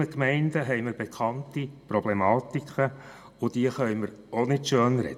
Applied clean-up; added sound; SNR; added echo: none; none; none; reverberation time 0.4 s.